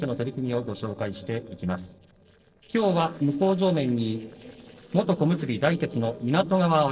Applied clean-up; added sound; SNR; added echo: neural separator model SepFormer DNS4.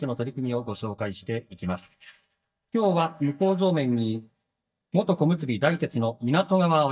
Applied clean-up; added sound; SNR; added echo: neural mask model DeepFilterNet 3.